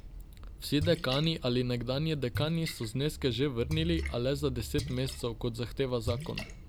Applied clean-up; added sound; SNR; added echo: none; Splash, splatter; 8 dB; none.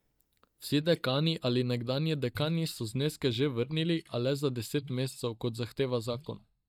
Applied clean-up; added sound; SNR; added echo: neural mask model DeepFilterNet 3.